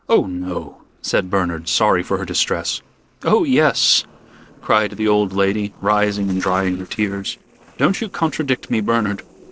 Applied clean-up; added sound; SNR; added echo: neural separator model SepFormer DNS4.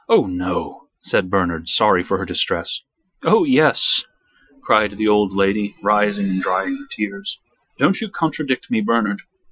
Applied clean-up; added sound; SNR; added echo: classical method Wiener filter.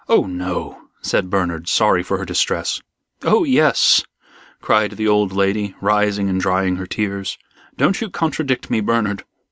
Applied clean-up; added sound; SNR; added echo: none; none; none; none.